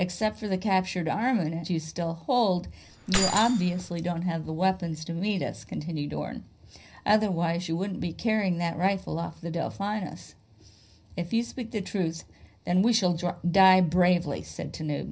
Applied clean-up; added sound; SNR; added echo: none; Keys jangling; 5 dB; reverberation time 0.4 s.